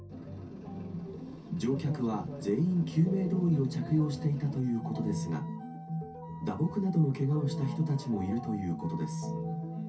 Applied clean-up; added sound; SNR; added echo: none; none; none; reverberation time 0.3 s.